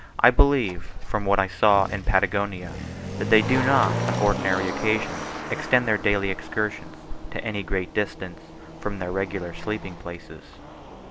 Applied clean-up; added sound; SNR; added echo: none; Motor vehicle (road); 9 dB; none.